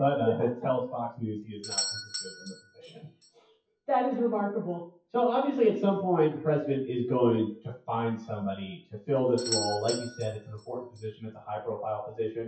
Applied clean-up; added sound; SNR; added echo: classical method WPE with log-MMSE.